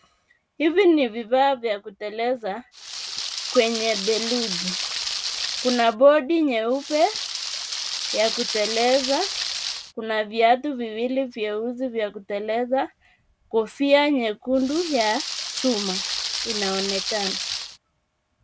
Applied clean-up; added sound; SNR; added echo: none; Rain; 5 dB; none.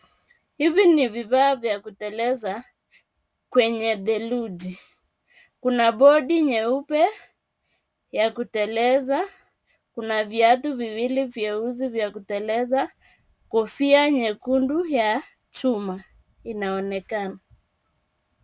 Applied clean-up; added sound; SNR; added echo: none; none; none; none.